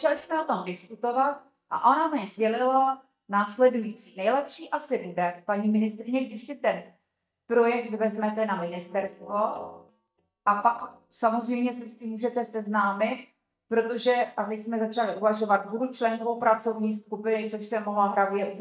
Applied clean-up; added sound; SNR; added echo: neural mask model DeepFilterNet 3.